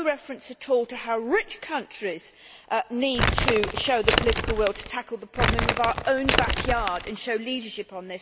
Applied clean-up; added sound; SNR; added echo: none; Crumpling, crinkling; -2 dB; none.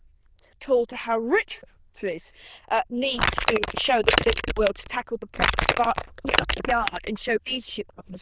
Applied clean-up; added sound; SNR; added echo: neural diffusion model UNIVERSE++.